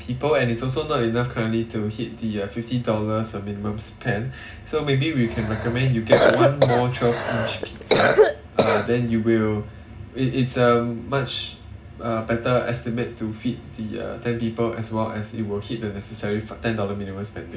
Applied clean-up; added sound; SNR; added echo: none; Cough; -3 dB; reverberation time 0.4 s.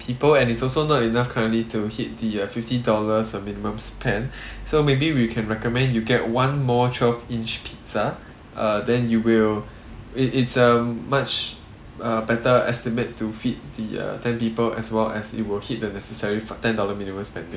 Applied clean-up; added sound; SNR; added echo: none; none; none; none.